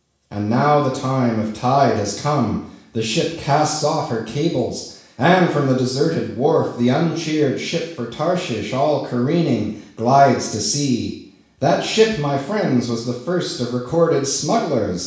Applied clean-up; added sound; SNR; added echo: none; none; none; reverberation time 0.7 s.